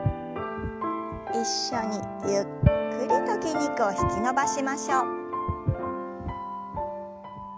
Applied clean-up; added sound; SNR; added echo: none; Walk, footsteps; 6 dB; none.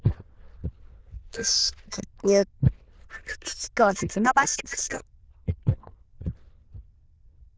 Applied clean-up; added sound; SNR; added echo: neural diffusion model UNIVERSE++.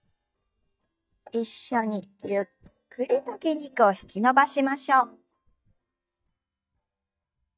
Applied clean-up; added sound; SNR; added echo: neural mask model DeepFilterNet 3.